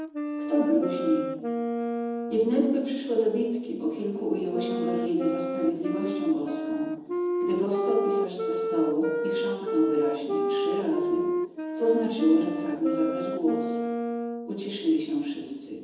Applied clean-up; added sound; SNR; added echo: none; Wind instrument, woodwind instrument; 2 dB; reverberation time 1.1 s.